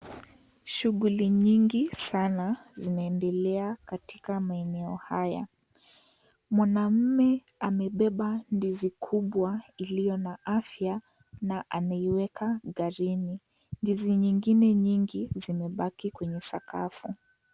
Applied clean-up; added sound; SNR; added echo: none; none; none; none.